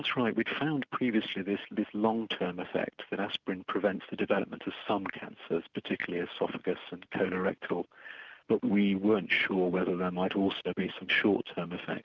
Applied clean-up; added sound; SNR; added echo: none; none; none; none.